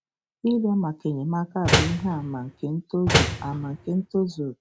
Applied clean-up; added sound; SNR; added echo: none; Slam; -2 dB; none.